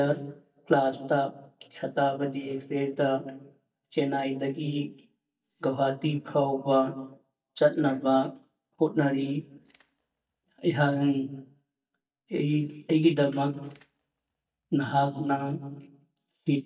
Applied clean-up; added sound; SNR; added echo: neural mask model DeepFilterNet 3.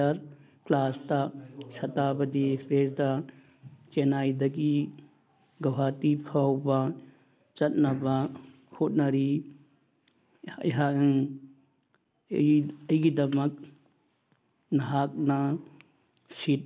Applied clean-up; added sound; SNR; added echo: none; none; none; none.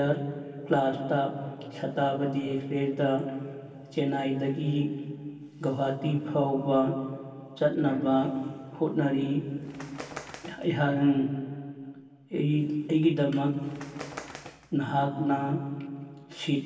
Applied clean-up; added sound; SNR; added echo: none; Bird; 18 dB; reverberation time 2.7 s.